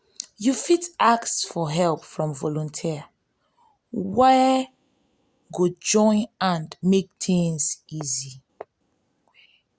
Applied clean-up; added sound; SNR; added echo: none; none; none; none.